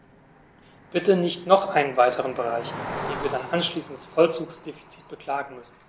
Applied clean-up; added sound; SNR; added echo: none; Cricket; 13 dB; none.